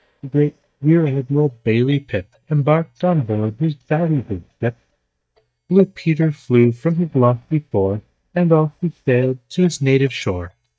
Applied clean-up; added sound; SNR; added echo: neural mask model DeepFilterNet 3.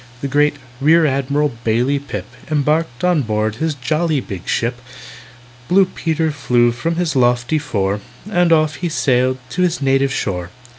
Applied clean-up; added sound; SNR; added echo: none; none; none; none.